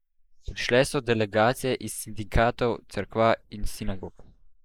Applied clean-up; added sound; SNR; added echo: neural mask model Resemble Enhance denoiser.